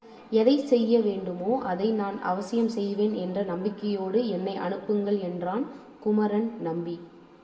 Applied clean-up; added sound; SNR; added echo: none; none; none; reverberation time 0.8 s.